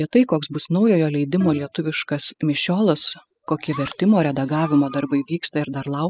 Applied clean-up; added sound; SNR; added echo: classical method spectral subtraction.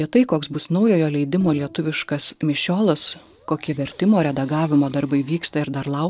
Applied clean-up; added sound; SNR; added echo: neural separator model SepFormer DNS4.